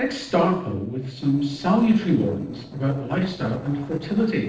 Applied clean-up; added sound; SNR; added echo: neural separator model SepFormer DNS4.